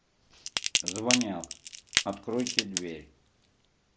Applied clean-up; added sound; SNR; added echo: none; Crackle / Crushing; -3 dB; none.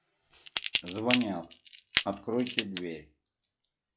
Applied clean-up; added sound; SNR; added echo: classical method log-MMSE.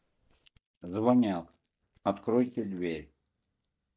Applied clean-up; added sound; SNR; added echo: neural mask model DeepFilterNet 3.